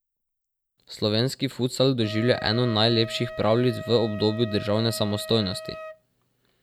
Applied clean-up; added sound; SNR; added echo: none; Wind instrument, woodwind instrument; 14 dB; none.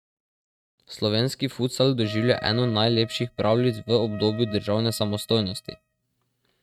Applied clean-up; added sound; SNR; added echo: neural mask model RNNoise.